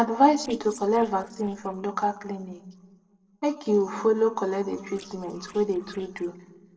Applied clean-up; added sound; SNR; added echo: neural separator model SepFormer DNS4.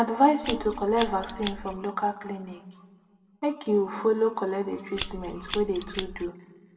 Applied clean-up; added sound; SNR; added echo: none; Scissors; 0 dB; reverberation time 1.4 s.